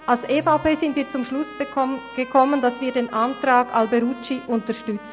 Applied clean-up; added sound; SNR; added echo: none; Trumpet; 18 dB; none.